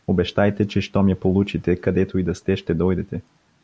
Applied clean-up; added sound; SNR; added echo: none; none; none; none.